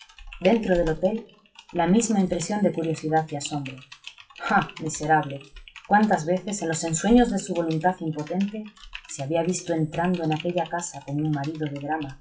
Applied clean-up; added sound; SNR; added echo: classical method WPE with log-MMSE.